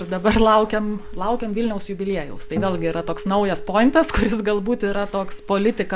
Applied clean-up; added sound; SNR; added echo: none; Acoustic guitar; 17 dB; none.